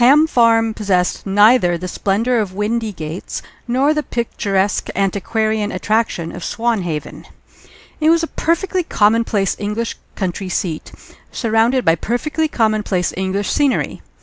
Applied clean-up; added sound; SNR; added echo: none; none; none; none.